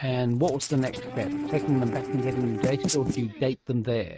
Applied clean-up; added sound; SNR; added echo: neural mask model RNNoise.